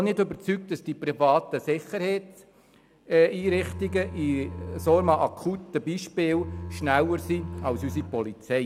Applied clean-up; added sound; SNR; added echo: none; Bowed string instrument; 11 dB; none.